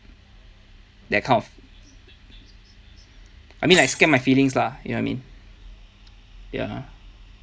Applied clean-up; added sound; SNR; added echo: none; Shatter; 18 dB; none.